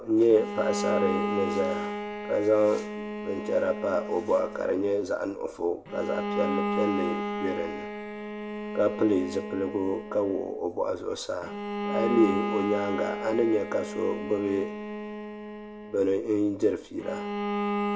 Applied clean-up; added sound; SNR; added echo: none; Bowed string instrument; 5 dB; reverberation time 0.4 s.